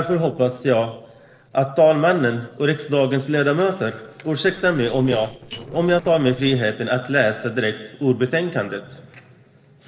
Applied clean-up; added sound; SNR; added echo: neural separator model SepFormer DNS4.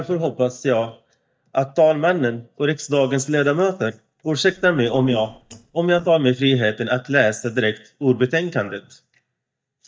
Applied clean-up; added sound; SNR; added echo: neural mask model DeepFilterNet 3.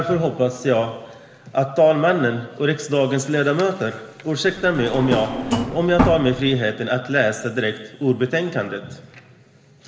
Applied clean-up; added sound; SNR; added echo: none; Drawer open or close; 3 dB; reverberation time 2.4 s.